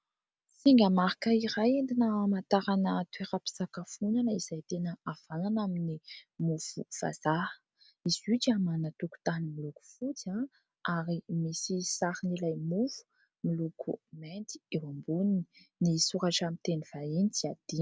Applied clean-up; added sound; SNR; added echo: none; none; none; none.